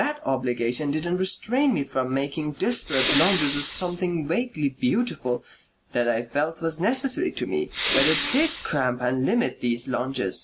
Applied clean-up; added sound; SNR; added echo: none; Respiratory sounds; -4 dB; none.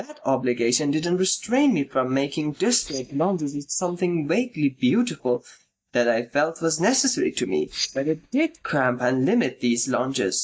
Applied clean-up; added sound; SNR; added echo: neural mask model DeepFilterNet 3.